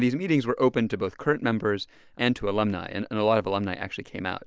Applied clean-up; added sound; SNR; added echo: none; none; none; none.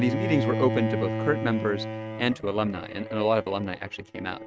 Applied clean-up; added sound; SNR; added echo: neural mask model RNNoise.